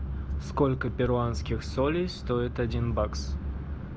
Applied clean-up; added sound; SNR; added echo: none; none; none; none.